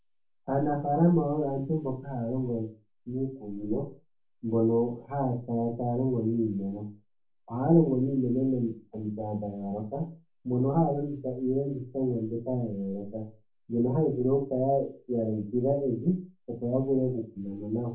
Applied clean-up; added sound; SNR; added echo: none; none; none; reverberation time 0.3 s.